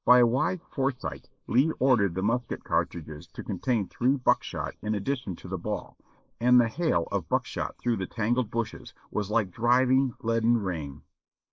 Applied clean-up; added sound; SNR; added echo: neural mask model Resemble Enhance denoiser.